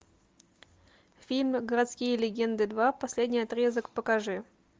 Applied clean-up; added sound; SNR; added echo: none; none; none; none.